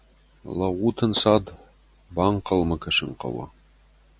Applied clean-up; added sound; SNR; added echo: none; Tap; 18 dB; none.